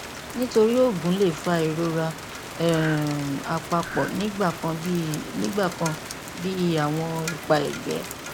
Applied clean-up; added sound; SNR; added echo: none; Breathing + Rain; 10 dB; none.